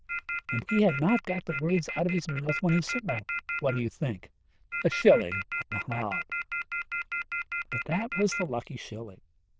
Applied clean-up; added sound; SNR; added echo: neural diffusion model UNIVERSE++.